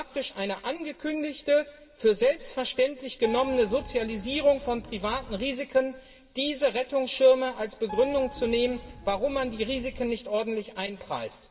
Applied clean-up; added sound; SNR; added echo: none; Keyboard (musical); 14 dB; reverberation time 1.6 s.